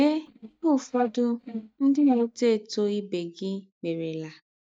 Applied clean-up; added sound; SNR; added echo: neural mask model DeepFilterNet 3.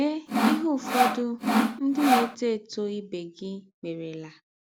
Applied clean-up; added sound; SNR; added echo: none; Sawing; -4 dB; none.